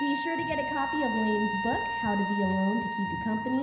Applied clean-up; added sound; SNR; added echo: none; Trumpet; 3 dB; reverberation time 0.9 s.